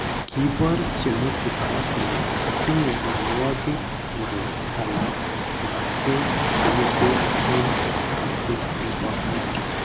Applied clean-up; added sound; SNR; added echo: none; Waves, surf; -3 dB; none.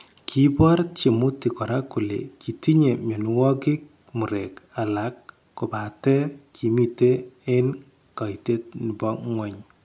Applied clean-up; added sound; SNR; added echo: none; none; none; none.